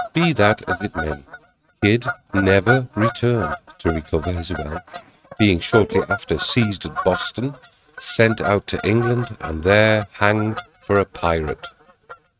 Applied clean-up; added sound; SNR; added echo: neural mask model RNNoise.